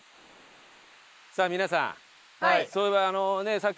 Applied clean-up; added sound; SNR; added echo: neural mask model Resemble Enhance denoiser.